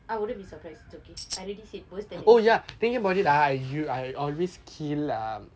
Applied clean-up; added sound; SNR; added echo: none; Tambourine; 11 dB; none.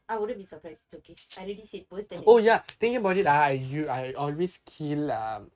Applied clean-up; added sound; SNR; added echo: neural mask model RNNoise.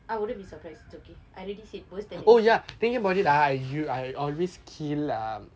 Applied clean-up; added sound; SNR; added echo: none; none; none; none.